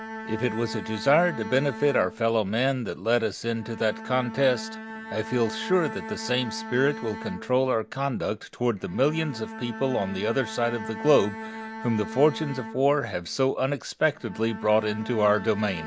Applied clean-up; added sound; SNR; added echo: none; Bowed string instrument; 12 dB; none.